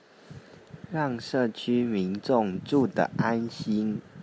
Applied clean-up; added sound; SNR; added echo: none; none; none; none.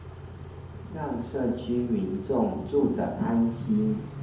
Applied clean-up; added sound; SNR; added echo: none; Idling / Accelerating, revving, vroom / Car; 12 dB; reverberation time 2.0 s.